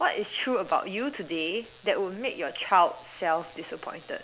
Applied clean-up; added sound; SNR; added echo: none; none; none; none.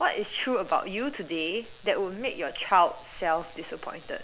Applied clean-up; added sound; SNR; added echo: none; Thunder / Wind / Bird vocalization, bird call, bird song; 20 dB; none.